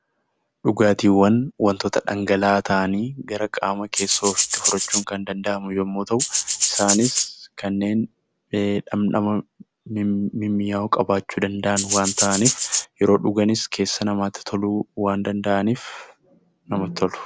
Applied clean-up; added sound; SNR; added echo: none; Rattle (instrument); 0 dB; none.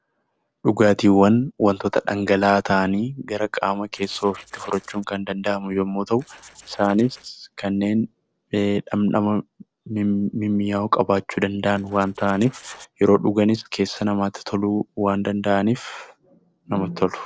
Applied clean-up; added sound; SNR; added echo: neural separator model SepFormer DNS4.